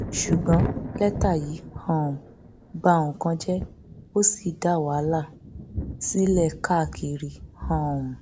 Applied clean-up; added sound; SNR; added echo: none; Thunder; 7 dB; none.